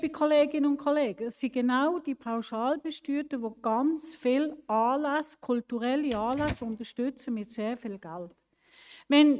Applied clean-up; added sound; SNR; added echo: neural mask model RNNoise.